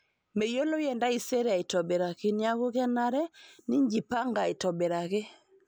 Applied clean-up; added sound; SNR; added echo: none; none; none; none.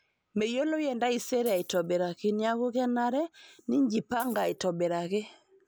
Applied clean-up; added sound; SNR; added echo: none; Coin (dropping); 18 dB; none.